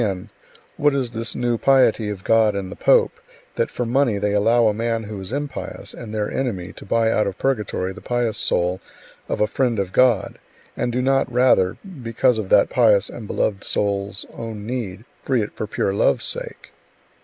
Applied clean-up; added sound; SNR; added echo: none; none; none; none.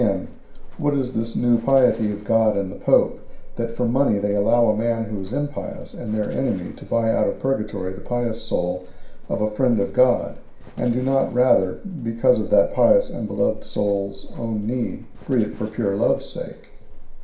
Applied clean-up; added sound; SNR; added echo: none; Livestock, farm animals, working animals; 11 dB; reverberation time 0.5 s.